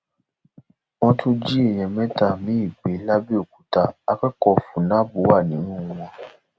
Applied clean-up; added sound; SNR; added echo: none; none; none; none.